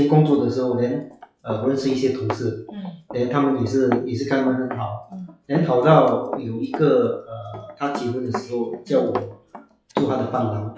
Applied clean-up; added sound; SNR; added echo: classical method log-MMSE.